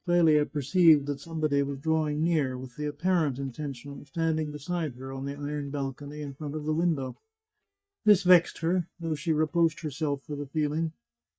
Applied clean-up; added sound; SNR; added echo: neural mask model DeepFilterNet 3.